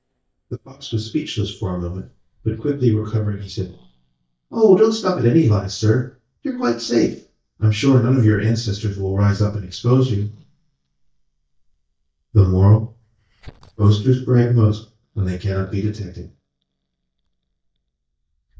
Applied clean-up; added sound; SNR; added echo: neural mask model DeepFilterNet 3.